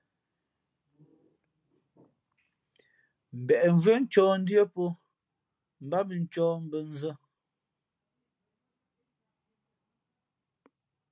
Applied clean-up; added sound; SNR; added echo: none; none; none; none.